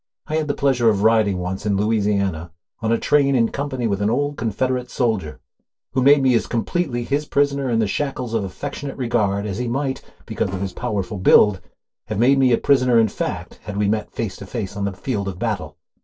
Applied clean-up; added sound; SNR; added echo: neural separator model SepFormer DNS4.